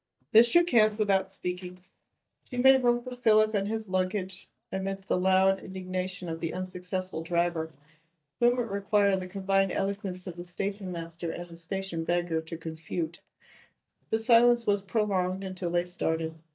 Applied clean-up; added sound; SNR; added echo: neural mask model DeepFilterNet 3.